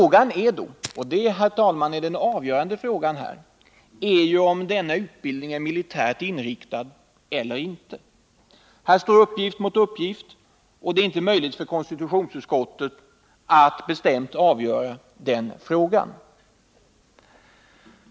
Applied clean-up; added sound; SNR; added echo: none; Fire; 20 dB; none.